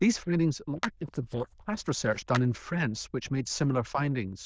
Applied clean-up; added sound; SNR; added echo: neural diffusion model UNIVERSE++.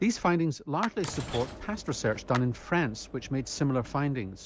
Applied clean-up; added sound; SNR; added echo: none; Clapping + Sliding door / Train; 14 dB; none.